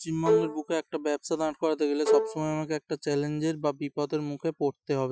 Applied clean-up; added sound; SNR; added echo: classical method Wiener filter.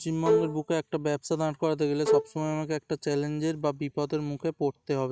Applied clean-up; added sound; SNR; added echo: neural mask model RNNoise.